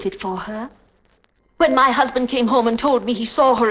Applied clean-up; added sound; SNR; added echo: neural separator model SepFormer DNS4.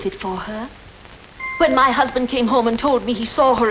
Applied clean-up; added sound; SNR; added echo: none; Piano; 17 dB; none.